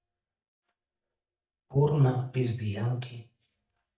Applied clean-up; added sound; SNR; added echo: neural mask model DeepFilterNet 3.